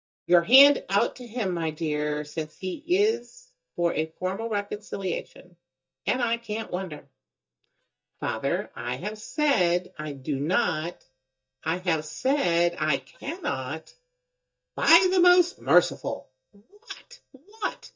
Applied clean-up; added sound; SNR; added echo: neural mask model DeepFilterNet 3.